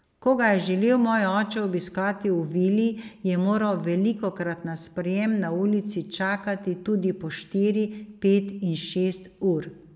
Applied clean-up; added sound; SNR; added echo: none; none; none; none.